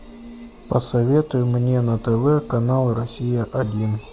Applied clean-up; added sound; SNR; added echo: none; none; none; none.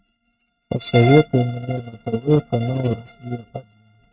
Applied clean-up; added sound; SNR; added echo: neural mask model RNNoise.